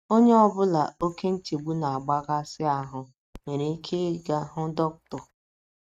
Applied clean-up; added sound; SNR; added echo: neural mask model RNNoise.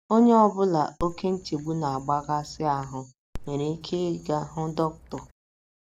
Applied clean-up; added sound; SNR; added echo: none; Dog; 17 dB; none.